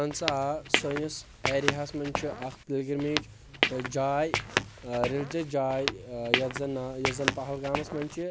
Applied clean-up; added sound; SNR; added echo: none; Squeak / Walk, footsteps; 2 dB; none.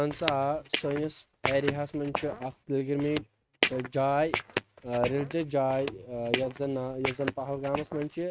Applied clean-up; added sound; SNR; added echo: neural mask model RNNoise.